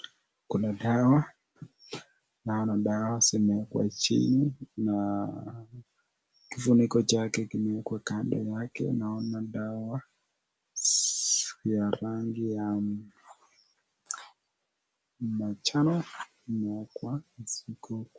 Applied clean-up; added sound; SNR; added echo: none; none; none; none.